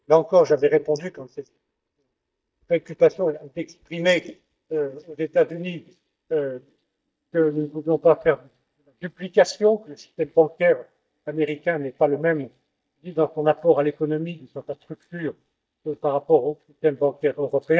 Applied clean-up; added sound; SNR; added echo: neural mask model DeepFilterNet 3.